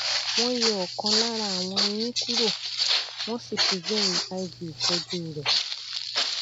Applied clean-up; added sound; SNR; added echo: none; Walk, footsteps; -5 dB; none.